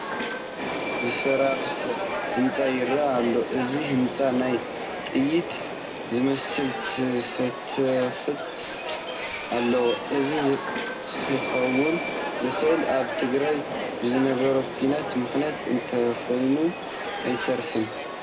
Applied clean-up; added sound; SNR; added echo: none; Subway, metro, underground; 4 dB; reverberation time 0.2 s.